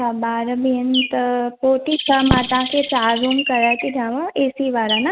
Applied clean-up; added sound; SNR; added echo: none; Bird + Fireworks; 7 dB; none.